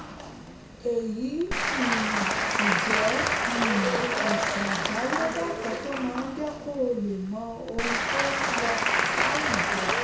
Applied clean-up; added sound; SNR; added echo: none; Applause / Crowd; -4 dB; reverberation time 0.6 s.